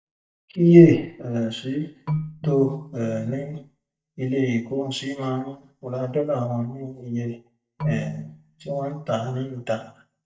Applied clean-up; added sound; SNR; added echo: neural mask model DeepFilterNet 3.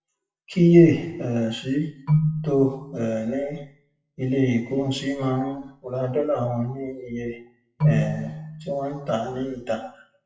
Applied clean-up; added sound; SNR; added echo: classical method WPE with log-MMSE.